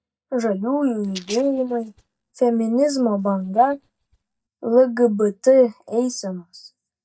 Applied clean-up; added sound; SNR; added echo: neural mask model DeepFilterNet 3.